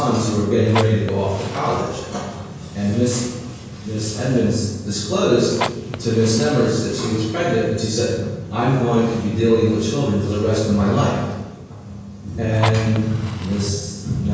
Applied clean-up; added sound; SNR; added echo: none; Fire; 12 dB; reverberation time 1.0 s.